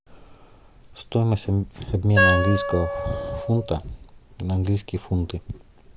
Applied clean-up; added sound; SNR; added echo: none; Wind instrument, woodwind instrument; 1 dB; none.